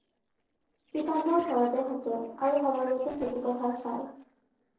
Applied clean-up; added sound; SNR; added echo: neural separator model SepFormer DNS4.